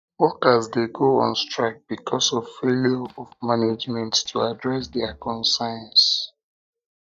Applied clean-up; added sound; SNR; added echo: neural mask model DeepFilterNet 3.